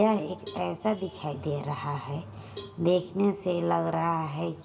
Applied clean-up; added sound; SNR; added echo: none; Cowbell; 18 dB; reverberation time 1.7 s.